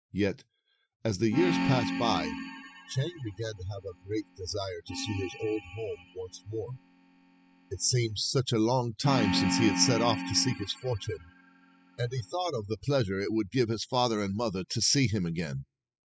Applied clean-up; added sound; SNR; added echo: classical method spectral subtraction.